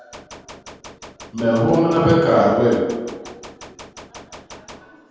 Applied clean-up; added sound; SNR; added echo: none; Gunshot, gunfire; 19 dB; reverberation time 1.2 s.